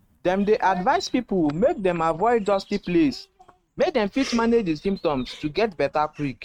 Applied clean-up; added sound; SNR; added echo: neural mask model RNNoise.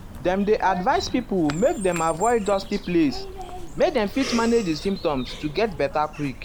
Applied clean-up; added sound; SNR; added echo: none; Bird vocalization, bird call, bird song; 12 dB; none.